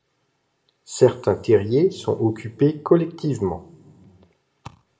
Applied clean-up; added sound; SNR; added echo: none; none; none; reverberation time 1.4 s.